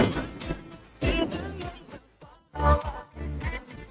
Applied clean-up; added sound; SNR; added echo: neural mask model RNNoise.